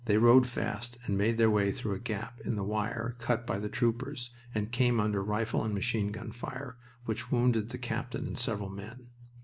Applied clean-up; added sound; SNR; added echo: none; none; none; none.